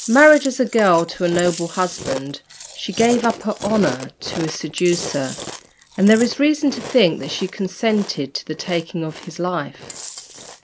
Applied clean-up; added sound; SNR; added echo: none; Chewing, mastication; 14 dB; none.